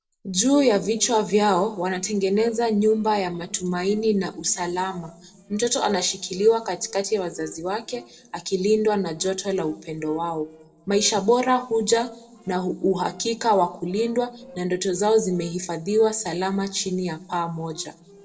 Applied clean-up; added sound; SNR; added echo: neural separator model SepFormer DNS4.